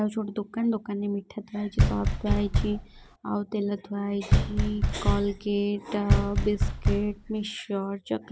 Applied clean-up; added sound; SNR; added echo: none; Knock; -3 dB; none.